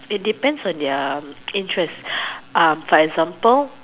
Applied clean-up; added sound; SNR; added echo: none; none; none; none.